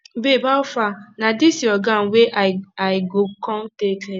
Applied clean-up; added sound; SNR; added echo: none; none; none; none.